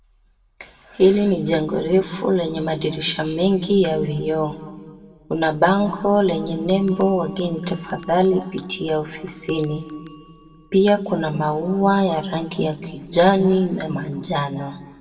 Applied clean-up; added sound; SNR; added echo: none; Bell; 14 dB; reverberation time 1.7 s.